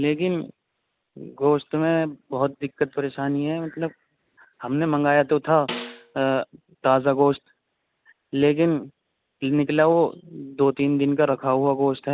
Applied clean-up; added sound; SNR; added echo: none; Snare drum; 11 dB; none.